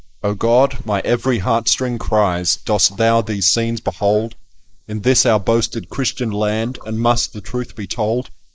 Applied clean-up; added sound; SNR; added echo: neural mask model Resemble Enhance denoiser.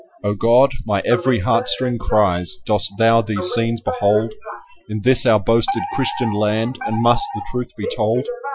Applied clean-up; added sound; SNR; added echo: classical method Wiener filter.